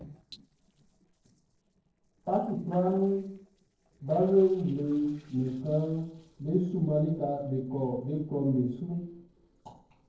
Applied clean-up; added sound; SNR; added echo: neural separator model SepFormer DNS4.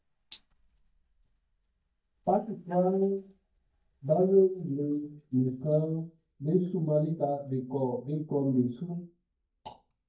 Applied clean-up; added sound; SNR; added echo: neural mask model DeepFilterNet 3.